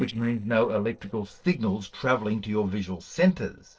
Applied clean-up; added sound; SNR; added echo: neural separator model SepFormer DNS4.